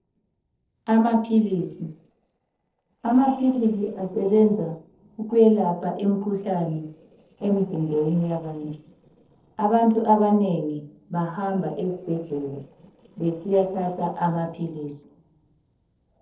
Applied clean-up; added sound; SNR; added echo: neural separator model SepFormer DNS4.